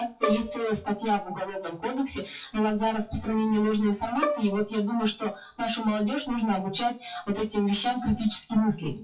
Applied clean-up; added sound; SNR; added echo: classical method WPE with log-MMSE.